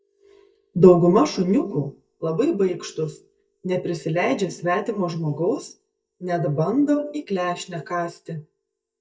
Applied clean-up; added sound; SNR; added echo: neural mask model DeepFilterNet 3.